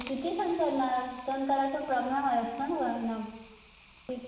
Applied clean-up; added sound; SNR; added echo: none; Hiss; 18 dB; reverberation time 1.0 s.